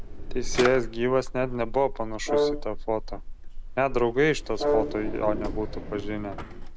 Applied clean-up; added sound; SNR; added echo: none; Brass instrument + Drawer open or close; 2 dB; none.